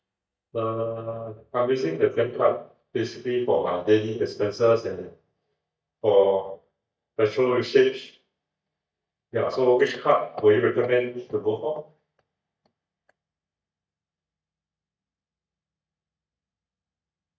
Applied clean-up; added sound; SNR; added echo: neural mask model DeepFilterNet 3.